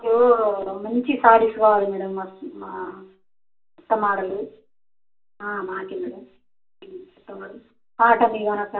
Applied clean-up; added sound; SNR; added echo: none; none; none; reverberation time 0.3 s.